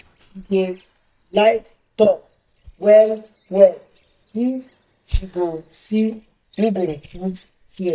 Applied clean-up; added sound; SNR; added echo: neural mask model DeepFilterNet 3.